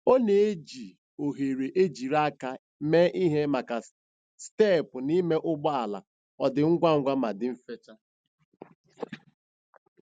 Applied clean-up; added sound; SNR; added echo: none; none; none; none.